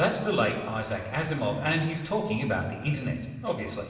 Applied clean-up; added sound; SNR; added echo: none; none; none; reverberation time 1.3 s.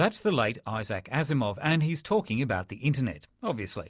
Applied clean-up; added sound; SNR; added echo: none; none; none; none.